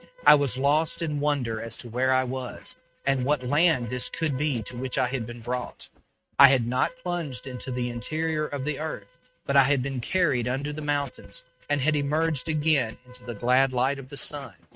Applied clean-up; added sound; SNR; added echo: neural mask model RNNoise.